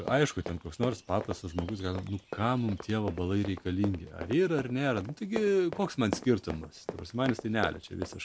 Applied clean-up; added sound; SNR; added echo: none; Run; 11 dB; none.